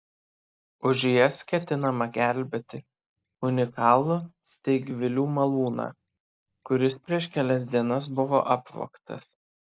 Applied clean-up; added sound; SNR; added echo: neural mask model DeepFilterNet 3.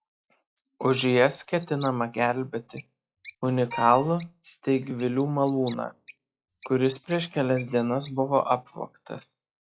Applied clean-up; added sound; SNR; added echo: classical method log-MMSE.